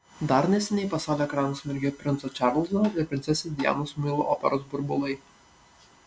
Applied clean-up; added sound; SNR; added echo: none; Tap; 18 dB; none.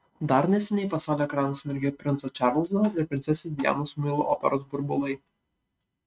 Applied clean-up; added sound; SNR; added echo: neural mask model RNNoise.